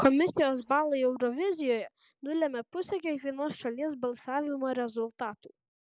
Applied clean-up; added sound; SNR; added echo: neural mask model Resemble Enhance denoiser.